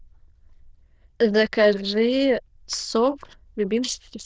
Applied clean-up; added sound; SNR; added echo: neural diffusion model UNIVERSE++.